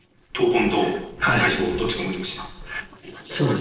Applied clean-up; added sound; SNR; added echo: neural separator model SepFormer DNS4.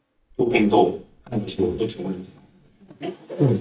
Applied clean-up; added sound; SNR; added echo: neural mask model DeepFilterNet 3.